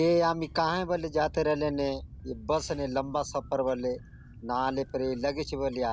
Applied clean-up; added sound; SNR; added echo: none; Bird; 16 dB; none.